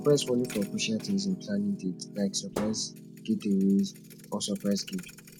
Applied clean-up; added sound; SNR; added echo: none; Thump, thud + Piano; 13 dB; none.